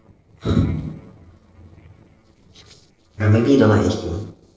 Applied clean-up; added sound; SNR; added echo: neural separator model SepFormer DNS4.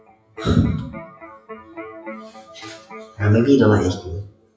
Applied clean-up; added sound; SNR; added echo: classical method WPE with log-MMSE.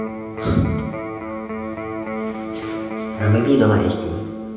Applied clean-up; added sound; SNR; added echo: none; Electric guitar; 5 dB; reverberation time 1.0 s.